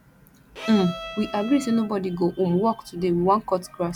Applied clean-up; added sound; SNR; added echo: none; Bowed string instrument; 13 dB; none.